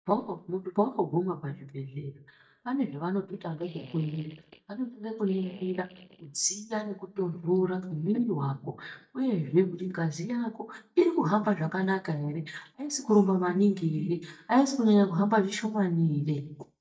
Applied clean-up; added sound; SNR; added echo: neural mask model DeepFilterNet 3.